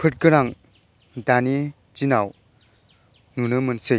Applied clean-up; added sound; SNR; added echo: none; none; none; none.